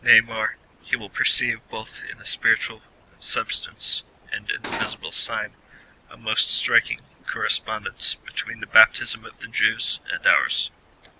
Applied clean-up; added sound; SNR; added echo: none; Cutlery, silverware; 5 dB; none.